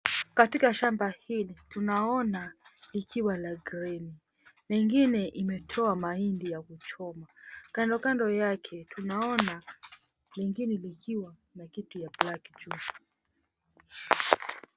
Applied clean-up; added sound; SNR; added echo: none; none; none; none.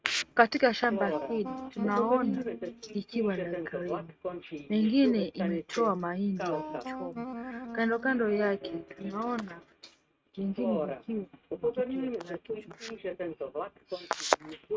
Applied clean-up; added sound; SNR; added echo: neural mask model RNNoise.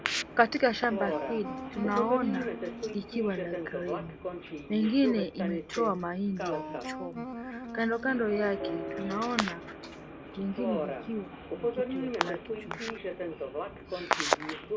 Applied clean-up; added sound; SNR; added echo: none; Wind instrument, woodwind instrument + Subway, metro, underground; 4 dB; none.